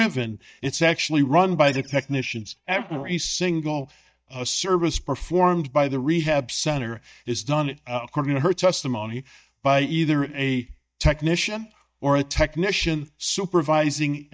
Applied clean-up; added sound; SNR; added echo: neural mask model DeepFilterNet 3.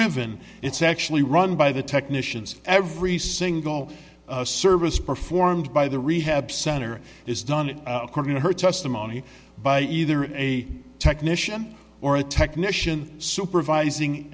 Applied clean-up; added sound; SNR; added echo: none; none; none; none.